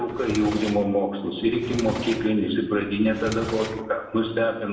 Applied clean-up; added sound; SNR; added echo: none; Drawer open or close; 11 dB; reverberation time 1.0 s.